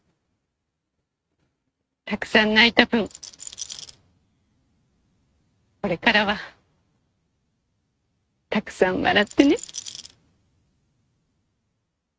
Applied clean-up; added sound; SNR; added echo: neural mask model RNNoise.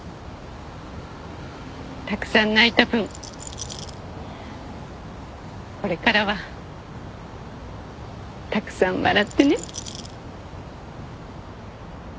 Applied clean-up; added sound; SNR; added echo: none; Rattle; 14 dB; none.